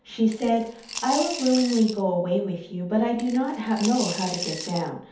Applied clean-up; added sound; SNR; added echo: none; Coin (dropping) / Glass; 11 dB; reverberation time 0.6 s.